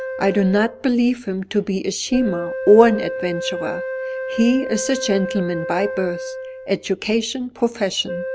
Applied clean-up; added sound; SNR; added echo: none; Wind instrument, woodwind instrument; 9 dB; none.